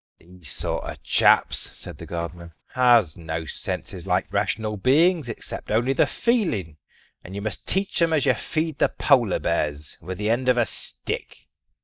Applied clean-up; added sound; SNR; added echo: neural mask model DeepFilterNet 3.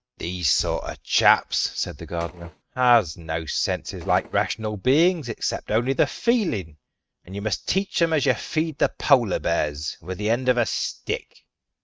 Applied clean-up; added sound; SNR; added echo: neural mask model RNNoise.